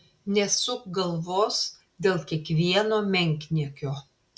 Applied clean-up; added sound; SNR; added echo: none; none; none; none.